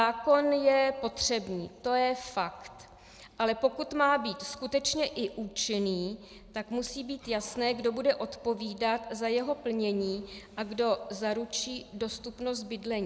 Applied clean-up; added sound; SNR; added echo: none; none; none; none.